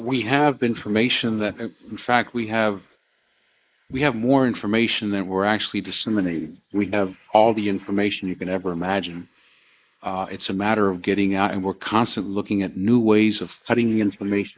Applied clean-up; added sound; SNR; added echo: neural mask model Resemble Enhance denoiser.